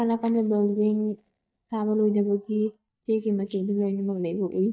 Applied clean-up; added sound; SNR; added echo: neural mask model DeepFilterNet 3.